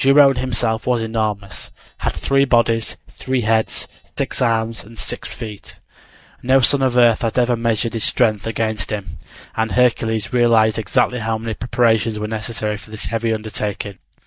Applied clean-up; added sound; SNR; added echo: neural mask model DeepFilterNet 3.